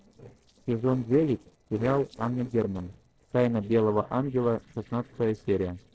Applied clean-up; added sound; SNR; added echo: neural separator model SepFormer DNS4.